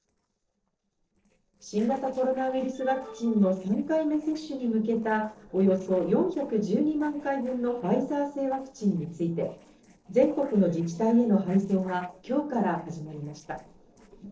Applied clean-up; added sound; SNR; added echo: neural separator model SepFormer DNS4.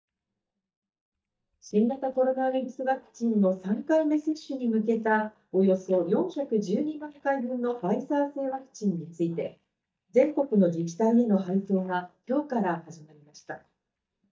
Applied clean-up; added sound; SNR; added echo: neural mask model DeepFilterNet 3.